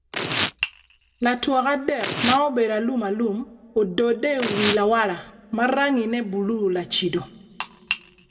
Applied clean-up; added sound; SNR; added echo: none; Tearing; 7 dB; reverberation time 1.4 s.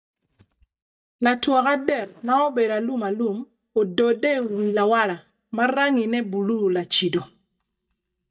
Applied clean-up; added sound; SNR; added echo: neural mask model DeepFilterNet 3.